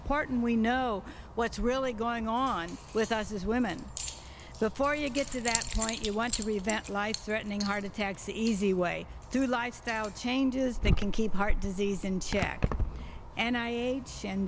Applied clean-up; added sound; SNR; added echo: none; Keys jangling; 4 dB; none.